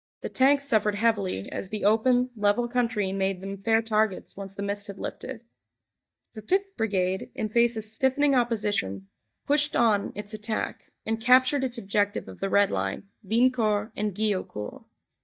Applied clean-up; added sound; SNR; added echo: neural mask model DeepFilterNet 3.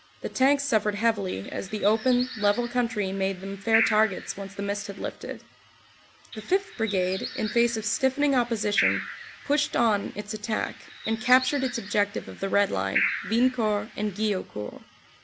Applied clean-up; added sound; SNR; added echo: none; Bird; 9 dB; none.